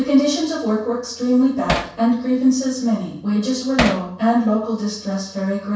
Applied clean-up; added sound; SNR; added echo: none; Hammer; 12 dB; reverberation time 0.7 s.